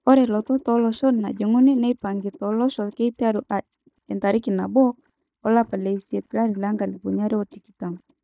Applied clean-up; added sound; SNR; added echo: neural mask model DeepFilterNet 3.